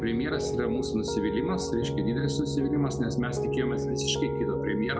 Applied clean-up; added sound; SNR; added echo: none; Piano; 0 dB; none.